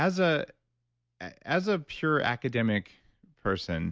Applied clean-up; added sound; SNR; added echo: none; none; none; none.